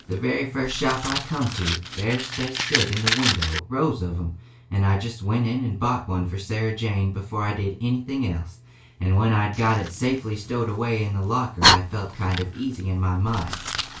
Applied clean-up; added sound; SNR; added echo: none; Fire; 5 dB; reverberation time 0.2 s.